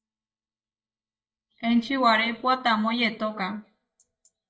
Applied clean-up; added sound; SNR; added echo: neural mask model DeepFilterNet 3.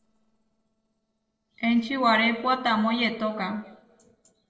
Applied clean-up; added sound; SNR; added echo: neural separator model SepFormer DNS4.